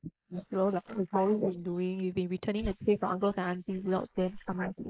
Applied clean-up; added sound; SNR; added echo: neural mask model Resemble Enhance denoiser.